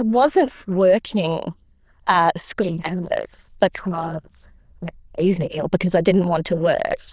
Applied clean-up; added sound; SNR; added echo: neural diffusion model UNIVERSE++.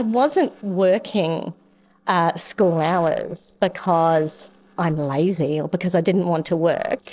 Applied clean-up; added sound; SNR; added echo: neural separator model SepFormer DNS4.